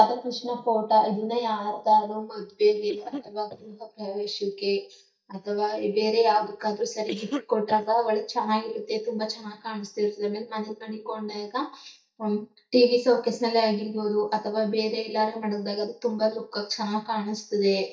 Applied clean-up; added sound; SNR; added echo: neural mask model DeepFilterNet 3.